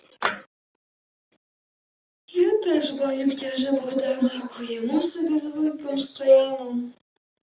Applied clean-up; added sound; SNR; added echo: none; none; none; none.